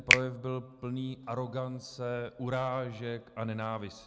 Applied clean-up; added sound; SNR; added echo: none; Finger snapping; -2 dB; none.